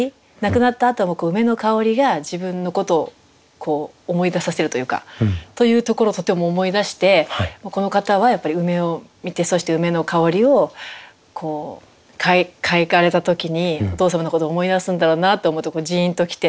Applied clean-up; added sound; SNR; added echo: none; none; none; none.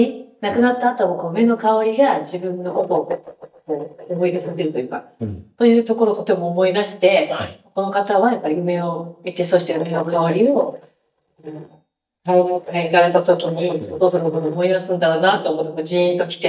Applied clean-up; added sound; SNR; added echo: neural mask model DeepFilterNet 3.